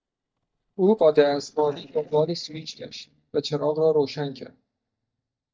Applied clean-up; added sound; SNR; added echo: neural mask model DeepFilterNet 3.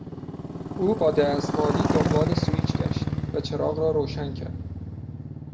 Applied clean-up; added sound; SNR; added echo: none; Motorcycle; 0 dB; reverberation time 1.2 s.